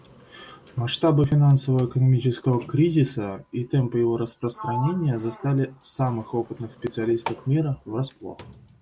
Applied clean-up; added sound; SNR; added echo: none; Sliding door; 19 dB; none.